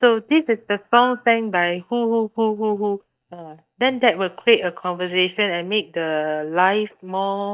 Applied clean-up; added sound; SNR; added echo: neural mask model DeepFilterNet 3.